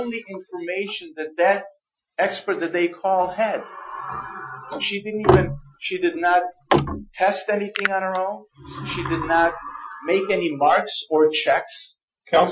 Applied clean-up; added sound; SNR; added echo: classical method Wiener filter.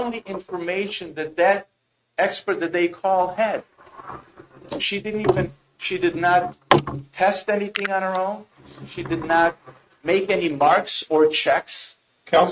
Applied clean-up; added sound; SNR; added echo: neural mask model RNNoise.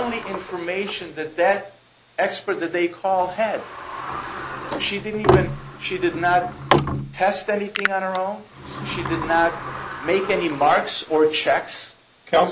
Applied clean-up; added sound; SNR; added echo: none; Sliding door; 5 dB; none.